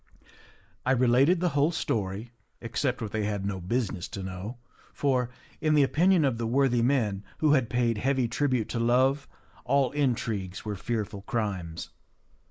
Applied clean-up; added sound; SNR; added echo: neural mask model Resemble Enhance denoiser.